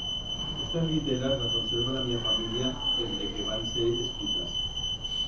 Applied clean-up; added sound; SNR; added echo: none; Alarm; -1 dB; reverberation time 0.6 s.